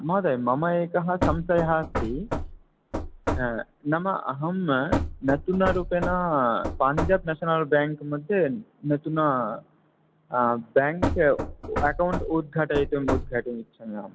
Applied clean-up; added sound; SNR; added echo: none; Knock / Wood; 5 dB; none.